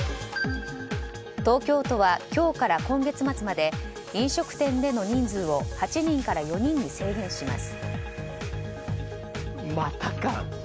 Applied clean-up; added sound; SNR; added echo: none; Wind instrument, woodwind instrument; 18 dB; none.